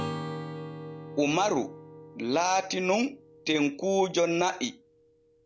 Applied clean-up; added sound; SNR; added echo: none; Acoustic guitar / Strum; 13 dB; none.